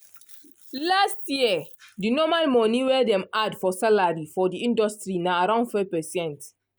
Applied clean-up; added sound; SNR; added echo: none; none; none; none.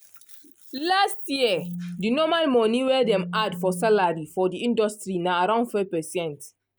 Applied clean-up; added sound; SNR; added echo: none; Telephone; 13 dB; none.